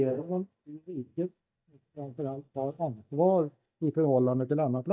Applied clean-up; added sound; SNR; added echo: neural mask model DeepFilterNet 3.